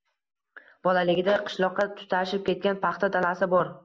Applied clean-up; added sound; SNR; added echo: none; none; none; none.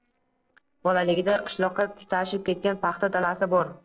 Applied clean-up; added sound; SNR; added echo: neural separator model SepFormer DNS4.